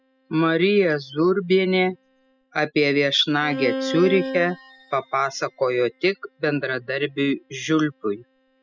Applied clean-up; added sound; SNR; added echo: classical method spectral subtraction.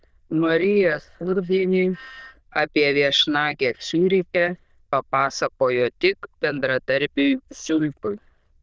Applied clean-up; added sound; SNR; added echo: neural diffusion model UNIVERSE++.